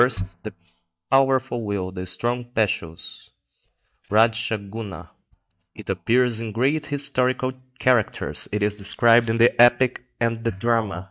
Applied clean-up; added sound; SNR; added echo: neural mask model DeepFilterNet 3.